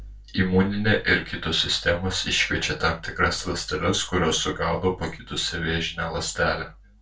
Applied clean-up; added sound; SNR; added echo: none; none; none; reverberation time 0.2 s.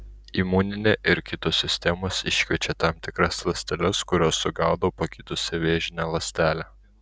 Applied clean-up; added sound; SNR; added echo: none; none; none; none.